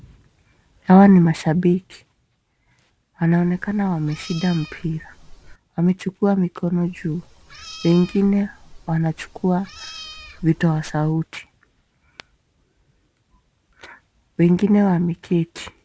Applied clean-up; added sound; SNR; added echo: none; Meow; 19 dB; none.